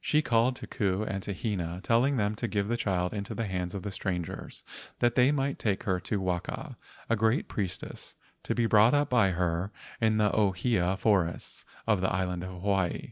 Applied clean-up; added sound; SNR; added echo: none; none; none; none.